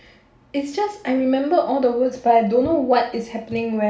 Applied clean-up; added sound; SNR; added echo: none; none; none; reverberation time 0.5 s.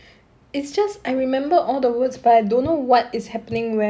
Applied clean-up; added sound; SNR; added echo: none; none; none; none.